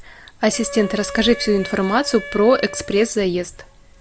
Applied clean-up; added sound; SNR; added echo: none; Wind instrument, woodwind instrument; 15 dB; none.